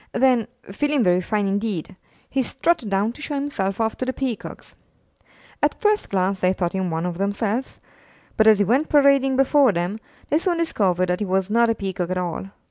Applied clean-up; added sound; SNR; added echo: none; none; none; none.